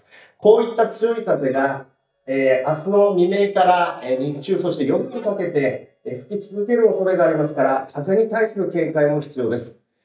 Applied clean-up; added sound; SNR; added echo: neural mask model DeepFilterNet 3.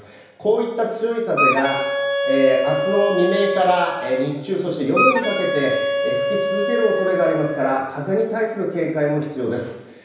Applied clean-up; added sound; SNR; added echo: none; Wind instrument, woodwind instrument; 1 dB; reverberation time 0.9 s.